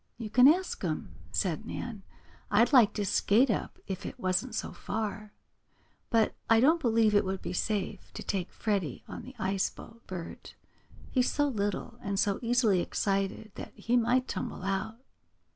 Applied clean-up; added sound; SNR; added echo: none; Boom; 15 dB; none.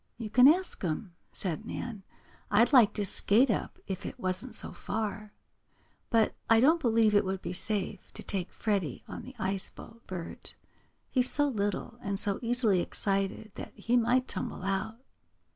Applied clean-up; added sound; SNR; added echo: none; none; none; none.